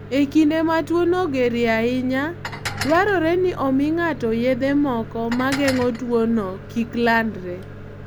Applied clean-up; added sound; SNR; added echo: none; Dishes, pots, and pans + Microwave oven; 12 dB; none.